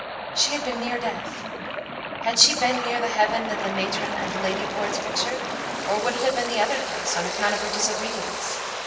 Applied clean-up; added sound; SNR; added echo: none; Waves, surf; 3 dB; reverberation time 1.2 s.